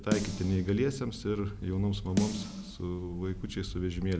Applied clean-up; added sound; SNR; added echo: none; Snare drum; 8 dB; none.